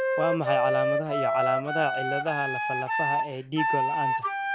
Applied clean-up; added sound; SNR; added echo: none; Wind instrument, woodwind instrument; -3 dB; none.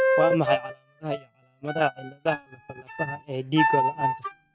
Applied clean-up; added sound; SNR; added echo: neural mask model RNNoise.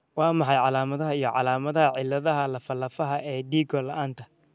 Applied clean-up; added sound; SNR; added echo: none; none; none; none.